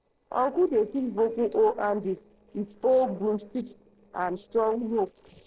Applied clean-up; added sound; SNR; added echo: neural separator model SepFormer DNS4.